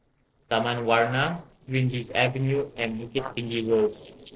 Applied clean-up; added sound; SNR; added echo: neural separator model SepFormer DNS4.